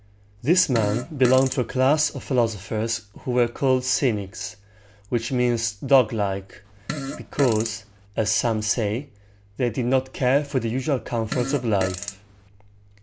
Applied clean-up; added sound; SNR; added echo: none; Fart; 9 dB; none.